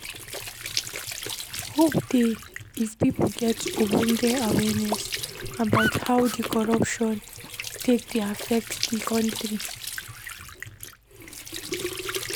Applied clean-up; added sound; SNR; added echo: none; Squeak / Trickle, dribble / Sink (filling or washing); 6 dB; none.